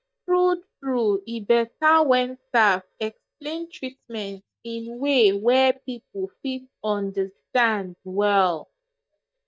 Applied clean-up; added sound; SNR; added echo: neural mask model DeepFilterNet 3.